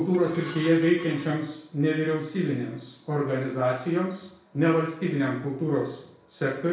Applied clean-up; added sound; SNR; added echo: none; Dishes, pots, and pans / Glass; 17 dB; reverberation time 0.5 s.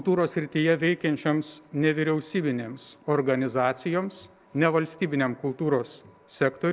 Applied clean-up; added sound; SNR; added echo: none; none; none; none.